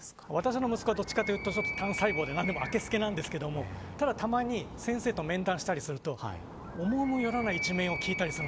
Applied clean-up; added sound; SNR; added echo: none; Animal; 8 dB; none.